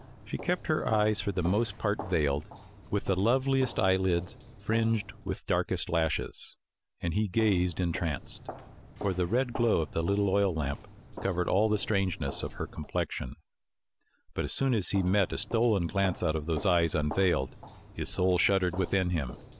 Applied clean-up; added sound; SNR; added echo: none; Walk, footsteps; 17 dB; none.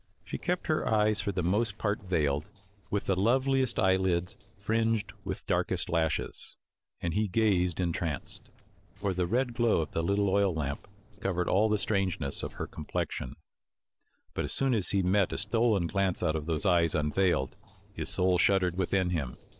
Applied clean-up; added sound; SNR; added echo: neural separator model SepFormer DNS4.